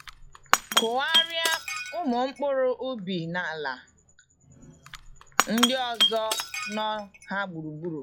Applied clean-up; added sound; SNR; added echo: classical method log-MMSE.